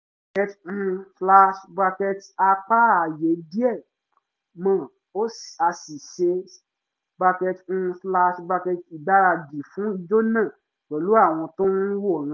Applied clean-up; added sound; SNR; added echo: none; none; none; none.